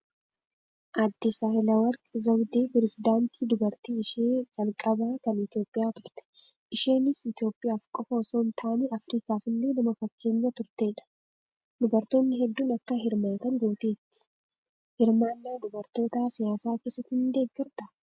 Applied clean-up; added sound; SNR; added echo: none; none; none; none.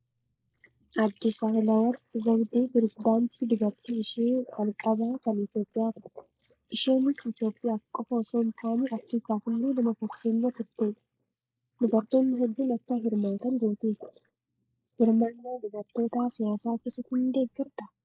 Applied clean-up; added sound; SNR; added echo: neural mask model Resemble Enhance denoiser.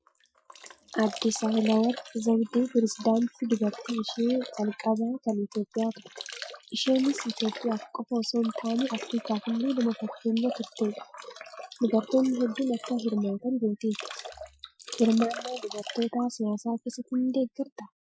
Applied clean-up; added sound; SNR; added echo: classical method Wiener filter.